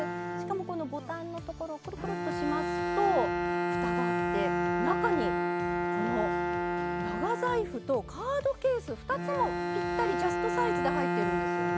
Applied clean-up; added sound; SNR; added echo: none; Bowed string instrument; -2 dB; none.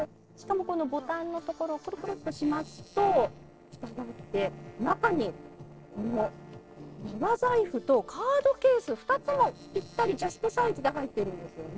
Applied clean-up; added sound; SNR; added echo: neural separator model SepFormer DNS4.